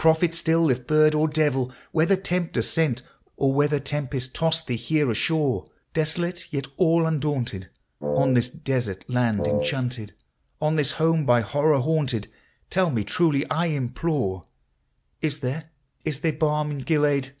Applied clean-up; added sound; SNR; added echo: none; Wind instrument, woodwind instrument; 4 dB; none.